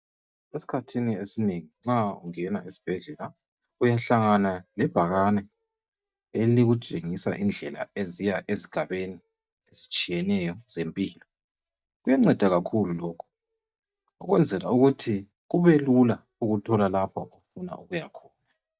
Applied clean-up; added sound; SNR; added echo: neural mask model DeepFilterNet 3.